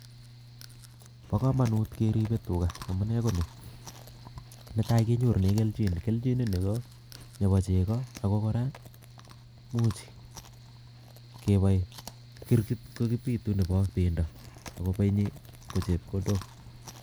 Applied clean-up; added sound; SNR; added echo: none; Mechanical fan + Chewing, mastication; 17 dB; none.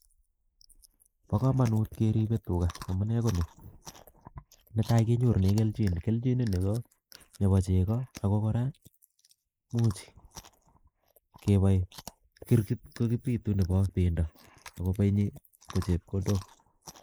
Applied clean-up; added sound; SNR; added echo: neural mask model Resemble Enhance denoiser.